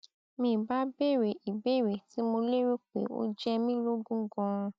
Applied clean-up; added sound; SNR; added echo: none; none; none; none.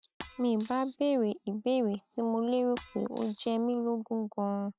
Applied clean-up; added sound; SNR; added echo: none; Shatter; 15 dB; none.